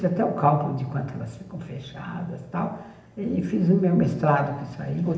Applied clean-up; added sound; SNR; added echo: none; none; none; reverberation time 0.8 s.